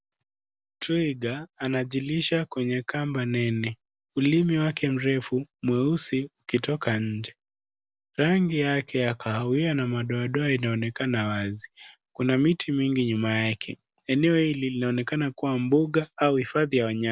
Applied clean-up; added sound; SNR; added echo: none; none; none; none.